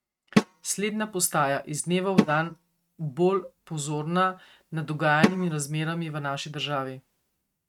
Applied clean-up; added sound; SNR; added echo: neural mask model RNNoise.